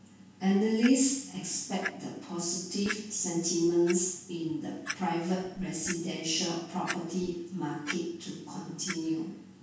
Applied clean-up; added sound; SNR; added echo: none; Clock; 14 dB; reverberation time 0.6 s.